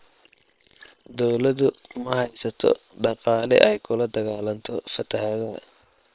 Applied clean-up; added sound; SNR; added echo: neural separator model SepFormer WHAM!.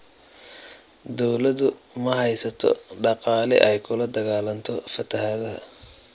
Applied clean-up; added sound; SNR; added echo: none; none; none; none.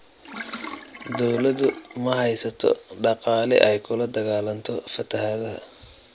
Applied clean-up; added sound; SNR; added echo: none; Sink (filling or washing); 14 dB; none.